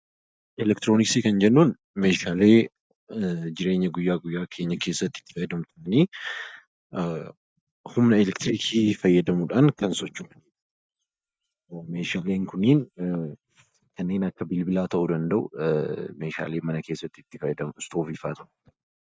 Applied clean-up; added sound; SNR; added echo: neural mask model DeepFilterNet 3.